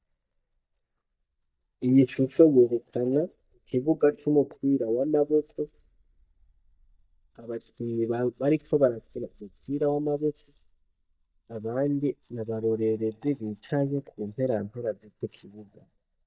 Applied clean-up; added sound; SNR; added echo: neural mask model DeepFilterNet 3.